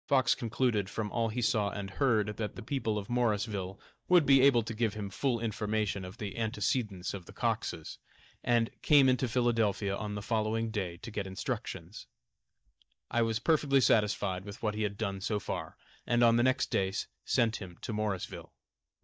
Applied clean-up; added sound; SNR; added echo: neural mask model DeepFilterNet 3.